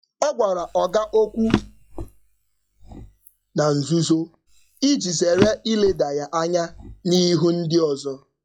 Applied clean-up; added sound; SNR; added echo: classical method log-MMSE.